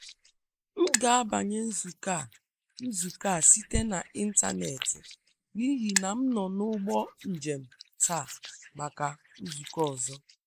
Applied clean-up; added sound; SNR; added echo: neural mask model Resemble Enhance denoiser.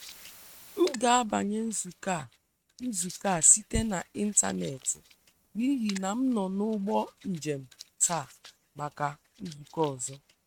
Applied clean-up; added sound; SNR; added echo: neural mask model RNNoise.